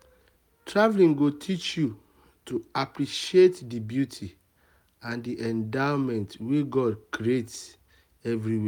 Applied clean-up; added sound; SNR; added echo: none; none; none; none.